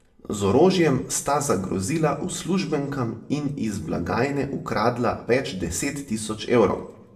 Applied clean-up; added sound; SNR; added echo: none; none; none; reverberation time 0.5 s.